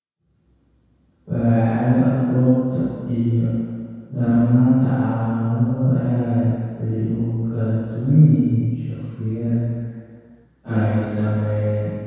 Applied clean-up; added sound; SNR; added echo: none; none; none; reverberation time 1.9 s.